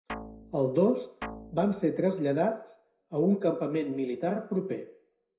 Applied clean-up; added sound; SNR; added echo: none; Guitar; 14 dB; reverberation time 0.5 s.